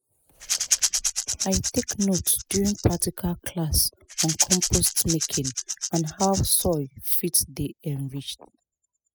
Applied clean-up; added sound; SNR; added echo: classical method spectral subtraction.